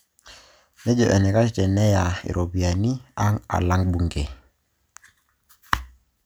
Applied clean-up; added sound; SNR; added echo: none; none; none; none.